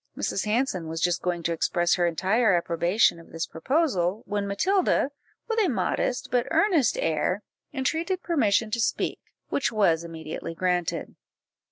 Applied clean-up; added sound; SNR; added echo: none; none; none; none.